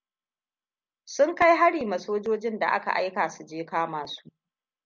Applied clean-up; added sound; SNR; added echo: none; none; none; none.